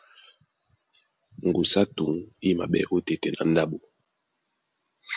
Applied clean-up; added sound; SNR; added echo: none; none; none; none.